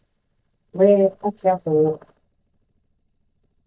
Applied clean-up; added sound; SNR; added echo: neural mask model DeepFilterNet 3.